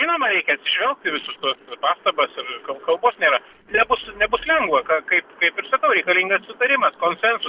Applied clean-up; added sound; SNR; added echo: neural separator model SepFormer DNS4.